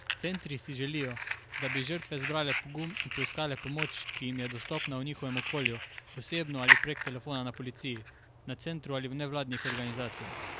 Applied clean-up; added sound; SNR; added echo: none; Fire; -2 dB; none.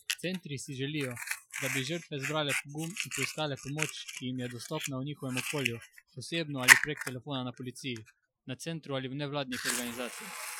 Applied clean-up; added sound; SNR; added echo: classical method Wiener filter.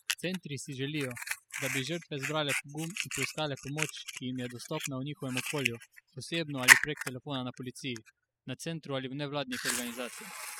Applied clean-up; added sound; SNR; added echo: classical method spectral subtraction.